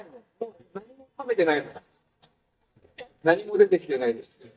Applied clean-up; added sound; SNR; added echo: neural mask model DeepFilterNet 3.